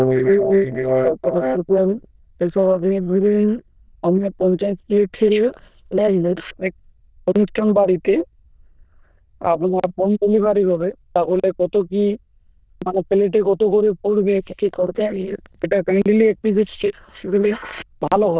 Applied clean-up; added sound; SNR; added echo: neural diffusion model UNIVERSE++.